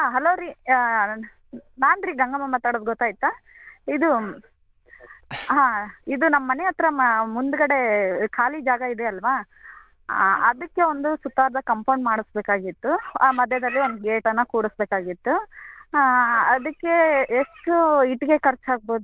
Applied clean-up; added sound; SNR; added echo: neural diffusion model UNIVERSE++.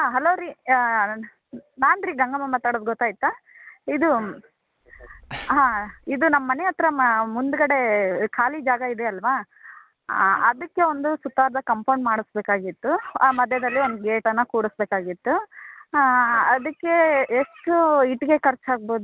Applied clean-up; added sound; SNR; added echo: none; Breathing; 18 dB; none.